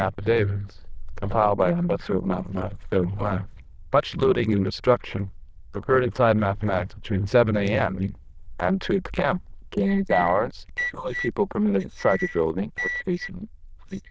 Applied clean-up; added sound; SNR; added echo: neural diffusion model UNIVERSE++.